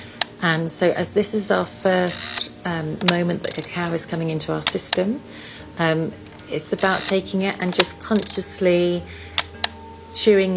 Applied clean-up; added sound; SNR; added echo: none; Camera; 11 dB; none.